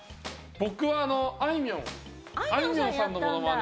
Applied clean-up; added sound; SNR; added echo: none; Wood; 20 dB; none.